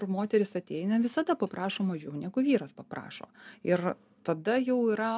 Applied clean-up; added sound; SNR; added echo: none; none; none; none.